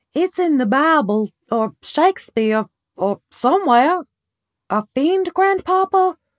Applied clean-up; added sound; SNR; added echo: none; none; none; none.